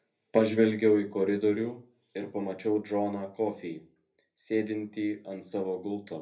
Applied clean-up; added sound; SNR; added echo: none; none; none; reverberation time 0.3 s.